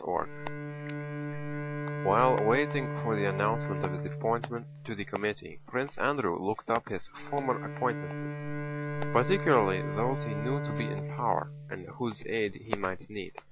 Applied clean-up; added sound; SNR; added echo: none; Bowed string instrument; 5 dB; none.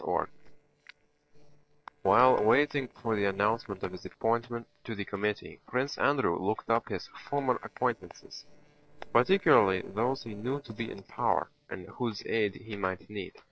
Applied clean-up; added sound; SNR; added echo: neural separator model SepFormer DNS4.